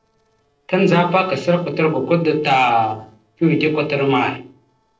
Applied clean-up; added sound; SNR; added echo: neural separator model SepFormer DNS4.